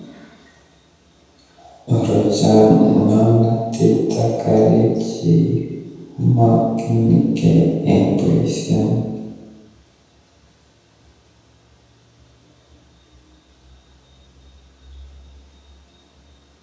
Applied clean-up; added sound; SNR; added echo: none; none; none; reverberation time 1.2 s.